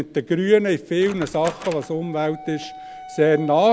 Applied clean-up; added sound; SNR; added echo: none; Wood + Wind instrument, woodwind instrument; 18 dB; none.